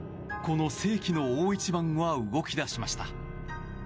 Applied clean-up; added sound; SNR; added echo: none; none; none; none.